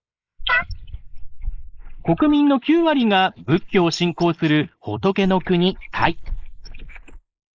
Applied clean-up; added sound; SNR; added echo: neural mask model Resemble Enhance denoiser.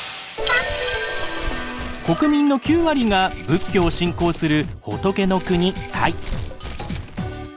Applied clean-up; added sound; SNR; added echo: none; Keys jangling; 6 dB; none.